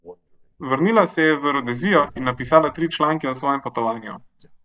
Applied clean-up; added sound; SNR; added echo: neural mask model DeepFilterNet 3.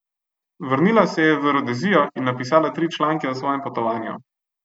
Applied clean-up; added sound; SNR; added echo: none; none; none; none.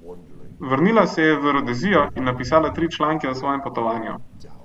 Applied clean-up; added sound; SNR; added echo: none; Crow; 17 dB; none.